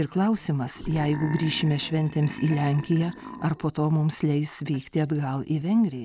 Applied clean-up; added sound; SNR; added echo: none; Burping, eructation; 14 dB; none.